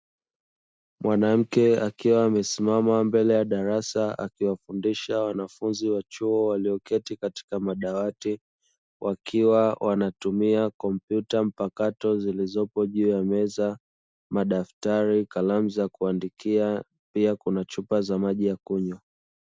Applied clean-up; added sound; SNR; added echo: none; none; none; none.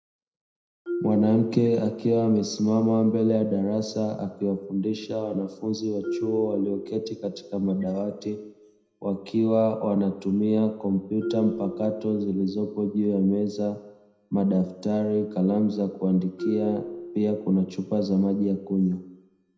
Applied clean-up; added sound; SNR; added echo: none; Marimba, xylophone; 14 dB; reverberation time 0.7 s.